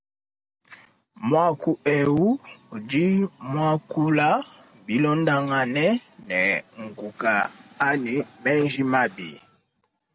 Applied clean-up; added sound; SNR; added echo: none; none; none; none.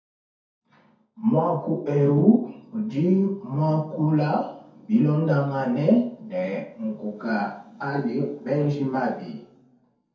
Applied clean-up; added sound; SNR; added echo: none; none; none; reverberation time 0.6 s.